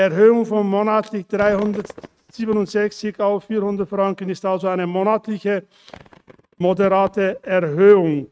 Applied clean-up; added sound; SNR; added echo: neural mask model RNNoise.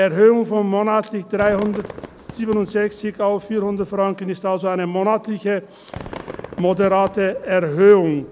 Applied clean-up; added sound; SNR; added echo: none; Fireworks; 20 dB; none.